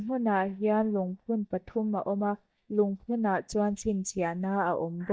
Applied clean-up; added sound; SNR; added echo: neural mask model DeepFilterNet 3.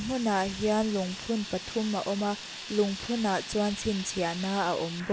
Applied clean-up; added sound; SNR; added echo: none; Fire; 11 dB; none.